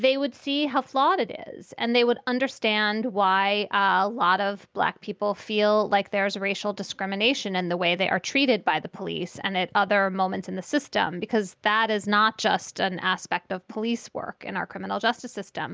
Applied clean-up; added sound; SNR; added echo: none; none; none; none.